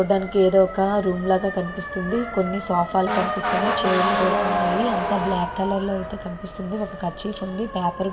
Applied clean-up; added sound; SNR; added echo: none; Motor vehicle (road) / Siren; 4 dB; reverberation time 0.6 s.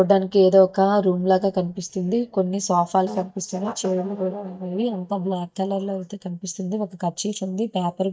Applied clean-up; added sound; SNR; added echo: neural mask model DeepFilterNet 3.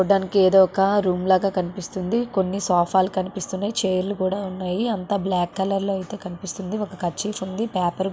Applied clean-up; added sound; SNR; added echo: none; none; none; none.